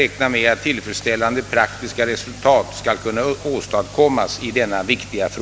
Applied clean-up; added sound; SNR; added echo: none; none; none; none.